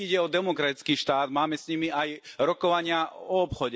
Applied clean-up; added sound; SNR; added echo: none; none; none; none.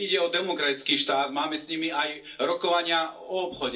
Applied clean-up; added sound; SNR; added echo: none; none; none; reverberation time 0.3 s.